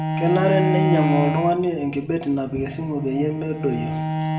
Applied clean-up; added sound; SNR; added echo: none; Bowed string instrument; 2 dB; reverberation time 0.7 s.